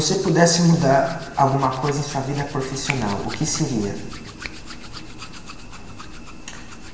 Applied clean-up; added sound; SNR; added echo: none; Hands; 15 dB; reverberation time 1.4 s.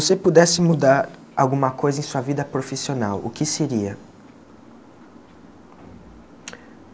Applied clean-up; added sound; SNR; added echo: none; none; none; none.